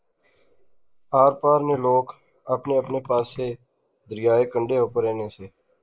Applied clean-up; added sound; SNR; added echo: neural mask model Resemble Enhance denoiser.